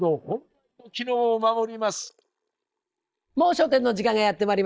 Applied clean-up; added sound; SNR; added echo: neural mask model DeepFilterNet 3.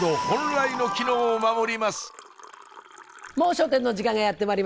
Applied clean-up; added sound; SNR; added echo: none; Liquid; 17 dB; none.